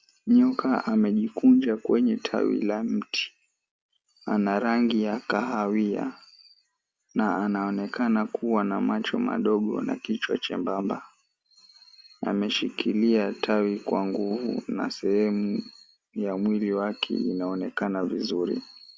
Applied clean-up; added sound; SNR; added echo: none; none; none; none.